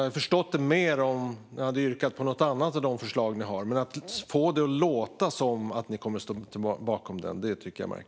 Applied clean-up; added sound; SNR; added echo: none; none; none; none.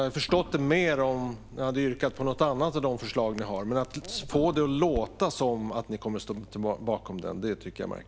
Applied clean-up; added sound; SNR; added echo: none; Crackle + Organ; 17 dB; none.